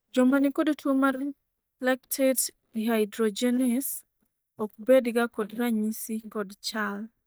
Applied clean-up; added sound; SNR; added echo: neural mask model DeepFilterNet 3.